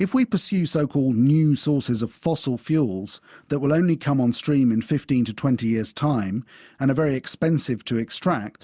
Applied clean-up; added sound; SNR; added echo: none; none; none; none.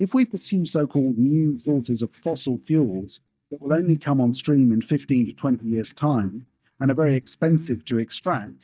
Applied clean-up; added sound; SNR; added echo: neural mask model DeepFilterNet 3.